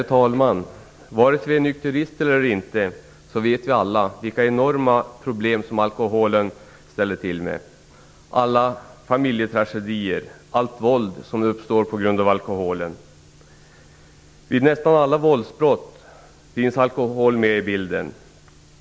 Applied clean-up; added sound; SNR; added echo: none; none; none; none.